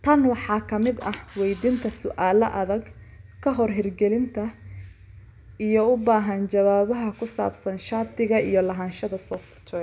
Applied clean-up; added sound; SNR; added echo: none; Camera; 19 dB; none.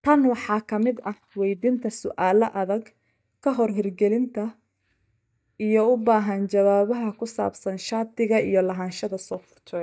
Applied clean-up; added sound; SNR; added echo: neural mask model DeepFilterNet 3.